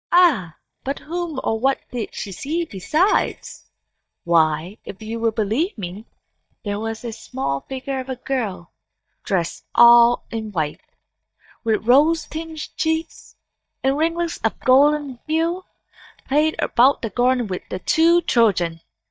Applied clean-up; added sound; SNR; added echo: neural mask model DeepFilterNet 3.